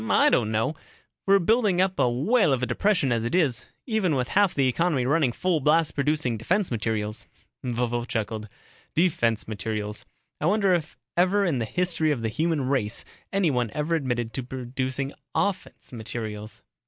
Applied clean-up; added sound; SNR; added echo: none; none; none; none.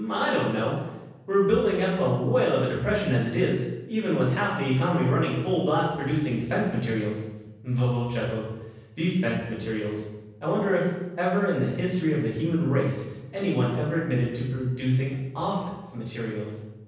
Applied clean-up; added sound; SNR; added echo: none; none; none; reverberation time 1.1 s.